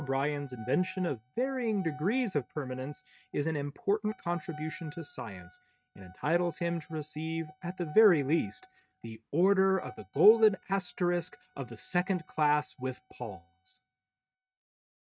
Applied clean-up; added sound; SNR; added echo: neural mask model RNNoise.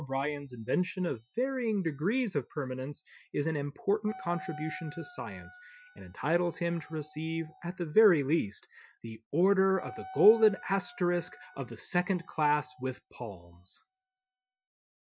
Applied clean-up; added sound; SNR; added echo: classical method Wiener filter.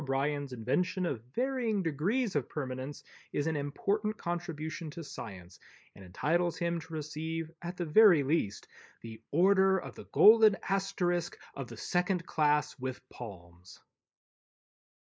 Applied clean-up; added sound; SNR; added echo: neural mask model Resemble Enhance denoiser.